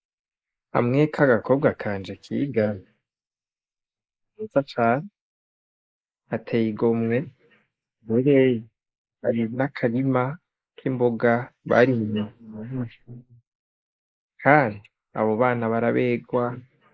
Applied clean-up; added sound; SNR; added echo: neural mask model Resemble Enhance denoiser.